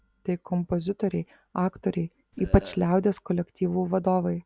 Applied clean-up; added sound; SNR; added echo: none; Burping, eructation; 17 dB; none.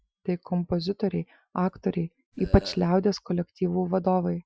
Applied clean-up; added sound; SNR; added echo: classical method Wiener filter.